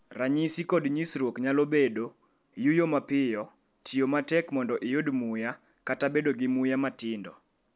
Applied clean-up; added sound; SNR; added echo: none; none; none; none.